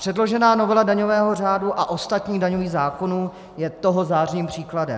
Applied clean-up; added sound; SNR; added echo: none; none; none; none.